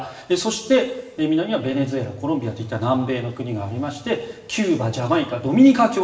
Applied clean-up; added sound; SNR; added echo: none; none; none; reverberation time 1.0 s.